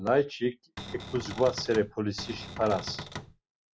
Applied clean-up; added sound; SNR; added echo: none; Cupboard open or close; 11 dB; none.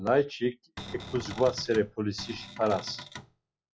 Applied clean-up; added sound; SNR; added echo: classical method log-MMSE.